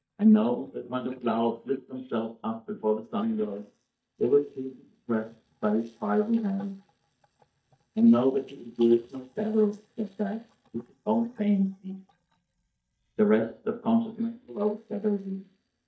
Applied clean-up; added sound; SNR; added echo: neural mask model DeepFilterNet 3.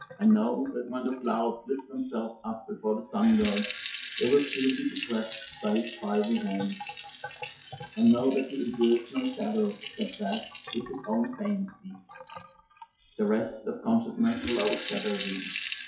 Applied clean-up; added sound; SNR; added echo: classical method WPE with log-MMSE.